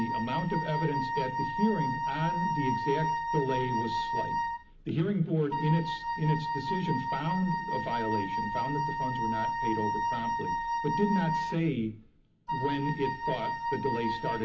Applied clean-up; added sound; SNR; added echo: none; Wind instrument, woodwind instrument; 0 dB; reverberation time 0.4 s.